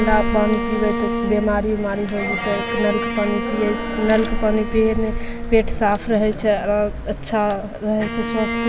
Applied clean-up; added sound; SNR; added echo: none; Bowed string instrument + Crack; 4 dB; none.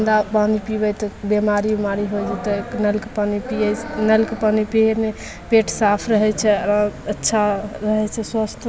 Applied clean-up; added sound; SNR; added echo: none; none; none; none.